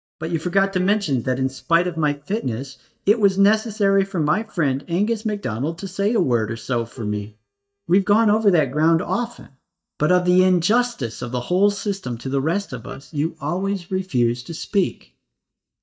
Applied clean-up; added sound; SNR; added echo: neural mask model DeepFilterNet 3.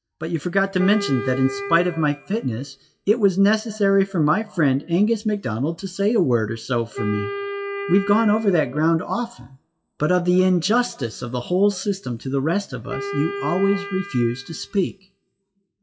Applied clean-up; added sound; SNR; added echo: classical method WPE with log-MMSE.